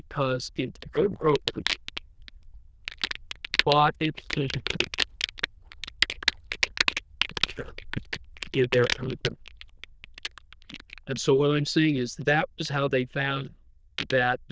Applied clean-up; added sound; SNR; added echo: neural diffusion model UNIVERSE++.